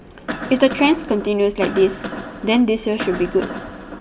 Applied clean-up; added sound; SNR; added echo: none; Cough; 11 dB; none.